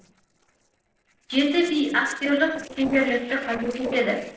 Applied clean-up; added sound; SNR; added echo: neural separator model SepFormer DNS4.